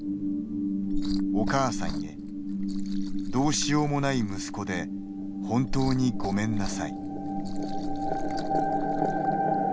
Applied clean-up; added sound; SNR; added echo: none; Liquid; 6 dB; none.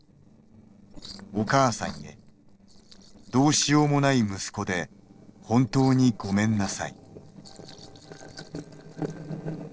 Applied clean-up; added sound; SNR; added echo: neural separator model SepFormer DNS4.